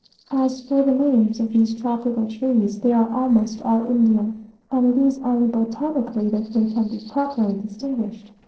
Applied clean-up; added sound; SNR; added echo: neural separator model SepFormer DNS4.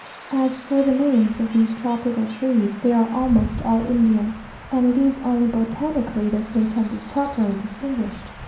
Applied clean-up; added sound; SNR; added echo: none; Stream / Chirp, tweet / Wind; 15 dB; reverberation time 0.6 s.